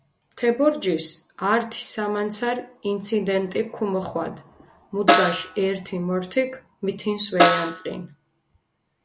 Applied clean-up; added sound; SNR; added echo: none; Snare drum; -1 dB; none.